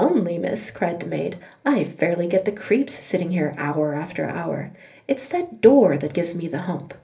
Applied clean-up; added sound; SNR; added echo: none; none; none; reverberation time 0.3 s.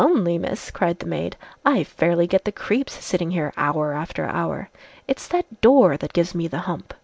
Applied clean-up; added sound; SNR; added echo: none; none; none; none.